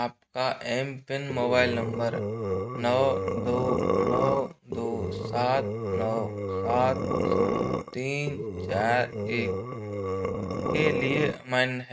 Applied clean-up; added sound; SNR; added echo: neural mask model RNNoise.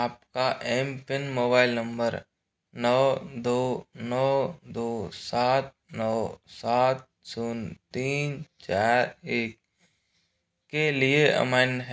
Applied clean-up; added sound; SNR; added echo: none; none; none; none.